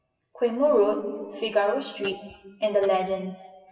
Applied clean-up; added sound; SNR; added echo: classical method WPE with log-MMSE.